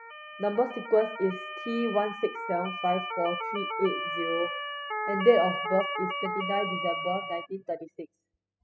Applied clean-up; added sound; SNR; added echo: classical method spectral subtraction.